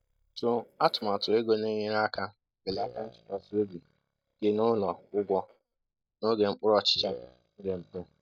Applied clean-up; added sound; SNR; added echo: neural mask model DeepFilterNet 3.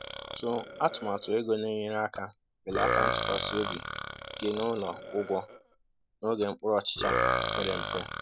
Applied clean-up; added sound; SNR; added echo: none; Burping, eructation; 1 dB; none.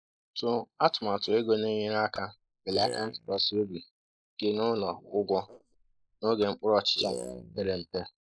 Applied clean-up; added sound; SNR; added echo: neural mask model Resemble Enhance denoiser.